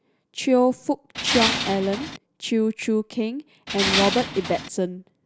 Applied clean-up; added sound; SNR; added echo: none; Tools; 1 dB; none.